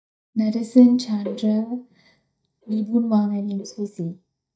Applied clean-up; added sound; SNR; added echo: neural mask model DeepFilterNet 3.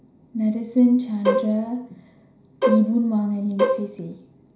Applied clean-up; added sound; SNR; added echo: none; Bowed string instrument; 1 dB; reverberation time 0.5 s.